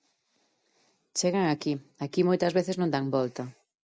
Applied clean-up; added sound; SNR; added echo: none; none; none; none.